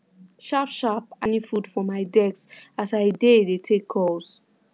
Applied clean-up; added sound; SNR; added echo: none; none; none; none.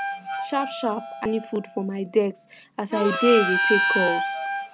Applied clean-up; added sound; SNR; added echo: none; Harmonica; 2 dB; none.